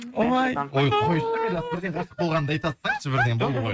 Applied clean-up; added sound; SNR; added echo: neural mask model RNNoise.